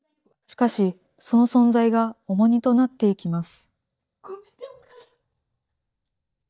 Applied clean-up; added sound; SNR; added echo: neural mask model DeepFilterNet 3.